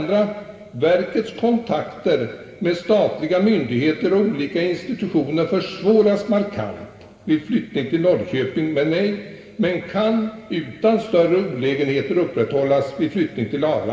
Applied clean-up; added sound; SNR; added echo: none; none; none; reverberation time 2.3 s.